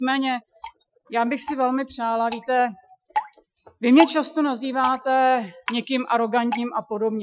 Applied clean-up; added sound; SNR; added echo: classical method Wiener filter.